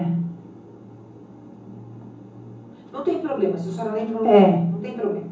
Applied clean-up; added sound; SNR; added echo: none; none; none; reverberation time 0.8 s.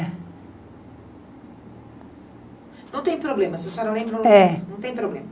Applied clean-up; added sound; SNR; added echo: none; none; none; none.